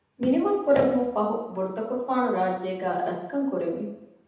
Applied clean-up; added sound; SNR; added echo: none; none; none; reverberation time 0.9 s.